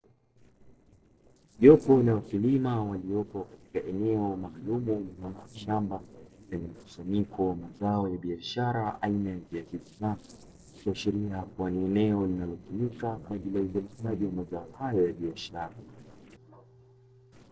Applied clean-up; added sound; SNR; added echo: neural separator model SepFormer DNS4.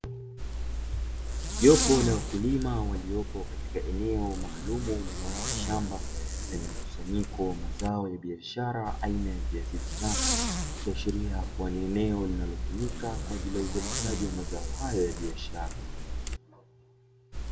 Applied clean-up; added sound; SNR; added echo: none; Zipper (clothing); 1 dB; reverberation time 1.4 s.